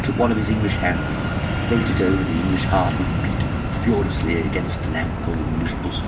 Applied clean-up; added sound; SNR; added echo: none; Fixed-wing aircraft, airplane; -1 dB; reverberation time 0.4 s.